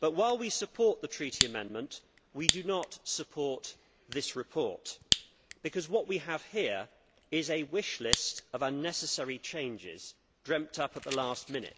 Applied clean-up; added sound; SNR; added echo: none; Fire; 5 dB; none.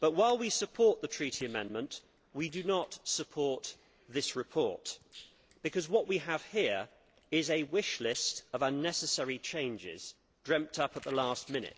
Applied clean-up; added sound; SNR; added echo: neural separator model SepFormer DNS4.